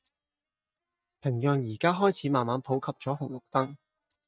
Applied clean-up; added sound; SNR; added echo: neural mask model DeepFilterNet 3.